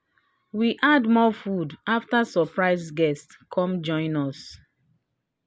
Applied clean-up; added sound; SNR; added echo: none; none; none; none.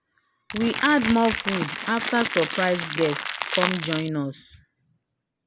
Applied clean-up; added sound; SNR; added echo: none; Crackle; 3 dB; none.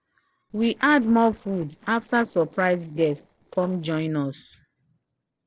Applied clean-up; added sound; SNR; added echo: neural separator model SepFormer DNS4.